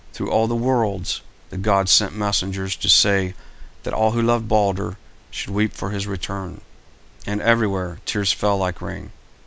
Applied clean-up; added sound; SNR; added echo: none; none; none; none.